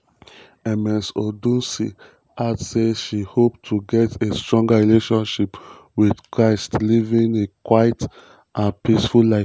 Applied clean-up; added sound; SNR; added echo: none; none; none; none.